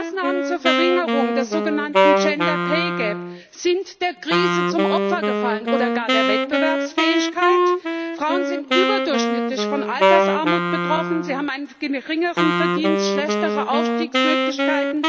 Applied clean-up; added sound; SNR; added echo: none; Wind instrument, woodwind instrument; -3 dB; none.